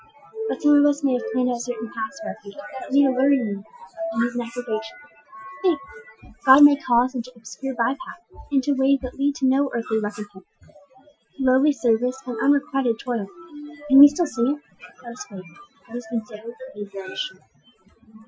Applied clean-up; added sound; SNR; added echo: classical method Wiener filter.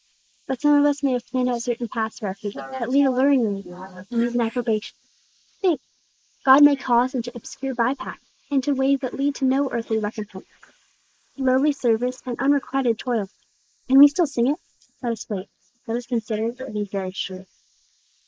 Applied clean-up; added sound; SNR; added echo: neural mask model Resemble Enhance denoiser.